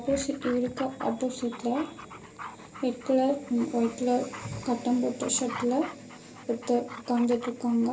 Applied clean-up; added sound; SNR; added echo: none; Dog; 16 dB; reverberation time 0.3 s.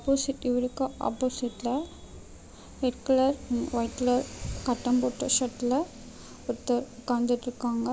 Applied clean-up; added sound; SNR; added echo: none; none; none; none.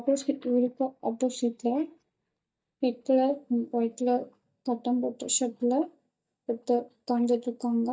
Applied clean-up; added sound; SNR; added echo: neural mask model DeepFilterNet 3.